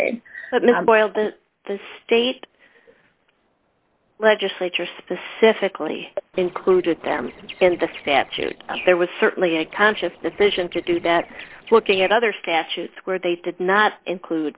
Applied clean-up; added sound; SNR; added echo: neural separator model SepFormer DNS4.